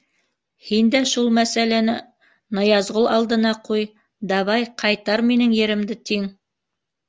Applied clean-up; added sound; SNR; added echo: none; none; none; none.